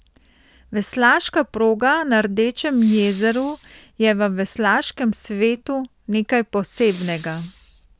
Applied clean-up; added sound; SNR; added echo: none; Respiratory sounds; 17 dB; none.